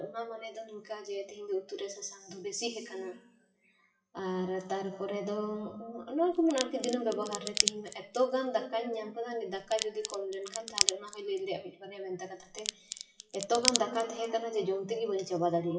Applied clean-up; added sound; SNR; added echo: classical method WPE with log-MMSE.